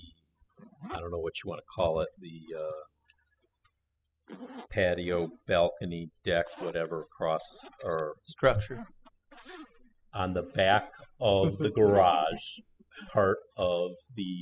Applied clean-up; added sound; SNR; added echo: classical method spectral subtraction.